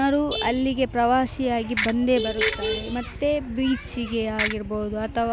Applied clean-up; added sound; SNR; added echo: none; Ratchet, pawl; -2 dB; none.